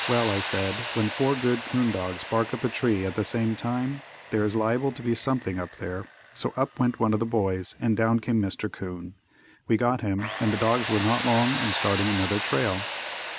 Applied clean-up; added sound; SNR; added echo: none; Tools; 8 dB; none.